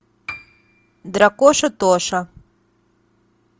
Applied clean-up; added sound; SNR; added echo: none; Piano; 20 dB; none.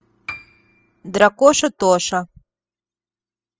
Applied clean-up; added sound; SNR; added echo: classical method spectral subtraction.